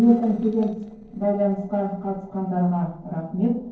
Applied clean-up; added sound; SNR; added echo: neural separator model SepFormer DNS4.